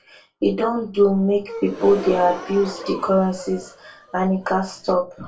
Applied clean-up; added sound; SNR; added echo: none; Gasp; 13 dB; reverberation time 0.2 s.